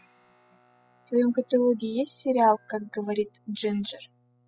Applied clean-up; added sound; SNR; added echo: classical method spectral subtraction.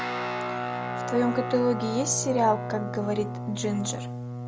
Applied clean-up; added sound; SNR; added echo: none; Guitar; 4 dB; none.